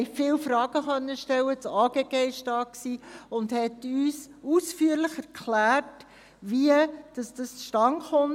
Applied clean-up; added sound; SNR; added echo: none; none; none; none.